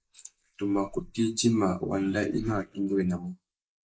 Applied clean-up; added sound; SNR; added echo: neural mask model Resemble Enhance denoiser.